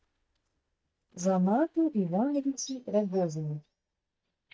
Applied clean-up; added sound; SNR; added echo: neural mask model DeepFilterNet 3.